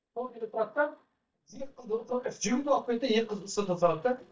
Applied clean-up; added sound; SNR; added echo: neural mask model DeepFilterNet 3.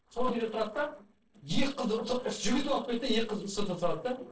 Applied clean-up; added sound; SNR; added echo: neural separator model SepFormer DNS4.